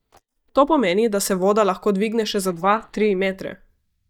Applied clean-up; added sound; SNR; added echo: neural mask model DeepFilterNet 3.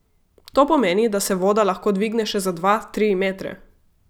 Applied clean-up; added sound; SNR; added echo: none; none; none; none.